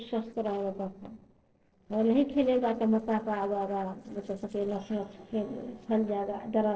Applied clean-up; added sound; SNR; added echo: neural separator model SepFormer DNS4.